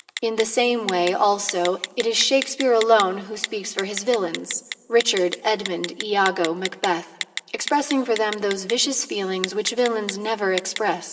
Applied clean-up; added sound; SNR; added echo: none; Telephone; 12 dB; reverberation time 1.4 s.